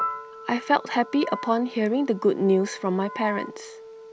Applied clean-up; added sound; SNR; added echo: none; Wind instrument, woodwind instrument + Piano; 12 dB; none.